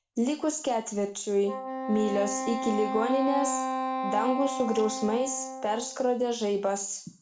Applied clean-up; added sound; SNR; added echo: none; Wind instrument, woodwind instrument; 6 dB; reverberation time 0.4 s.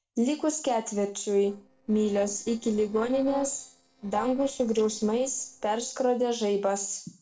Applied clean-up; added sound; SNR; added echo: neural separator model SepFormer DNS4.